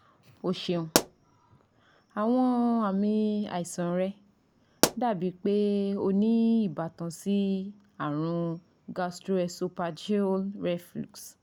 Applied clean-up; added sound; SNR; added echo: none; Explosion; 5 dB; none.